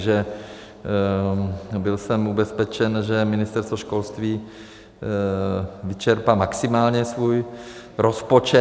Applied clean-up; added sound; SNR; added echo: none; none; none; none.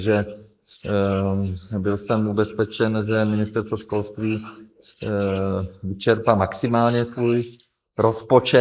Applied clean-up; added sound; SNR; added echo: neural mask model Resemble Enhance denoiser.